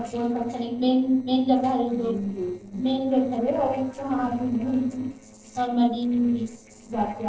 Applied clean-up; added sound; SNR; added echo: neural separator model SepFormer DNS4.